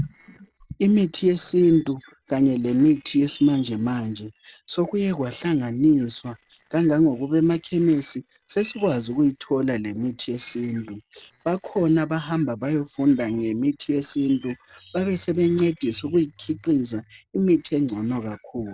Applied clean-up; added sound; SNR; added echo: neural separator model SepFormer DNS4.